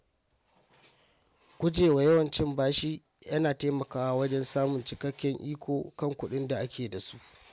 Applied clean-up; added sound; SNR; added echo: none; none; none; none.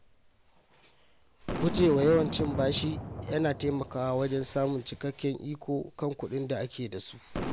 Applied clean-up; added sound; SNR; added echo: none; Boom; 8 dB; none.